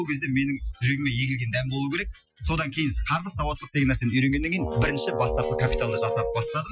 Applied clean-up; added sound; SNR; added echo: classical method Wiener filter.